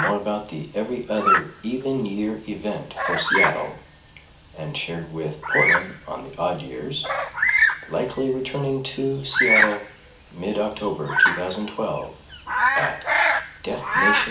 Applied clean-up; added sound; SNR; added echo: none; Bird vocalization, bird call, bird song; -3 dB; reverberation time 0.4 s.